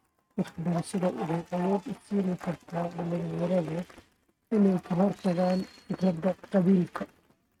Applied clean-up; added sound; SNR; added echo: neural mask model RNNoise.